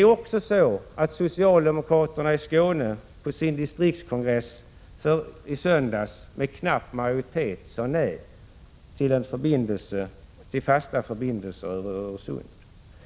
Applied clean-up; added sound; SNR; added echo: none; none; none; none.